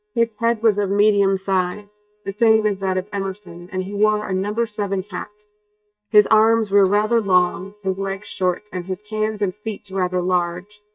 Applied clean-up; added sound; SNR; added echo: neural mask model DeepFilterNet 3.